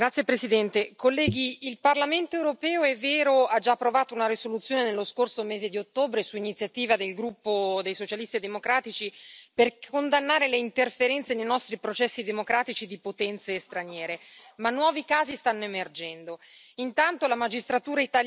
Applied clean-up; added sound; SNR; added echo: none; none; none; none.